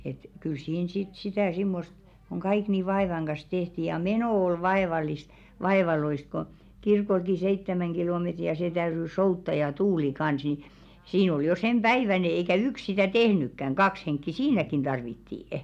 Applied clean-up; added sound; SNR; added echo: none; none; none; none.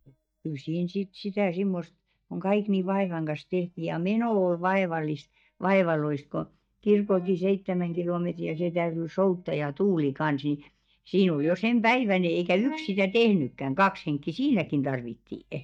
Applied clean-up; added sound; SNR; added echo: neural mask model DeepFilterNet 3.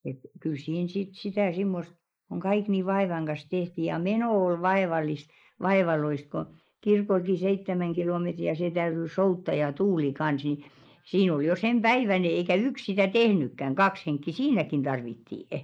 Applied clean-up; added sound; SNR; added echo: neural mask model Resemble Enhance denoiser.